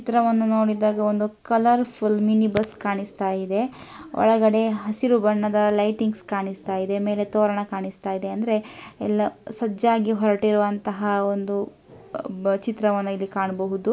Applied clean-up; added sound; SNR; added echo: none; none; none; none.